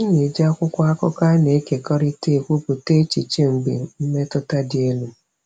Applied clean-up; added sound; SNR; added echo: none; none; none; none.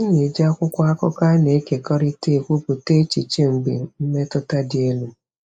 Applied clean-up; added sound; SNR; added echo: neural mask model Resemble Enhance denoiser.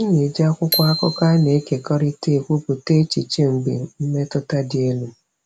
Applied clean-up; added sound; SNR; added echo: none; Bicycle bell; 11 dB; none.